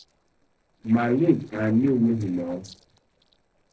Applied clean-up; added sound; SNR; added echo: neural separator model SepFormer DNS4.